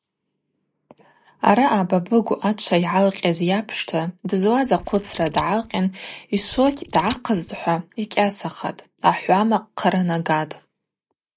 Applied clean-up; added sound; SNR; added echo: neural mask model Resemble Enhance denoiser.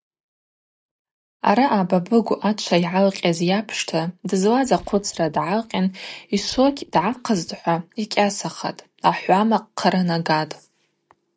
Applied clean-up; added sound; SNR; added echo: neural mask model DeepFilterNet 3.